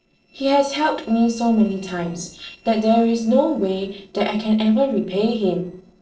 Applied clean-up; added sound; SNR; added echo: neural separator model SepFormer DNS4.